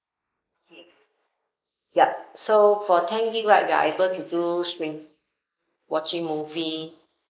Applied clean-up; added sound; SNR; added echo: neural mask model Resemble Enhance denoiser.